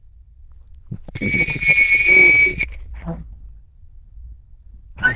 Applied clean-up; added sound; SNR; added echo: neural diffusion model UNIVERSE++.